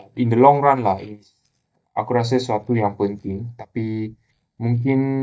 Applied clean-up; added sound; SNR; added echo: neural mask model DeepFilterNet 3.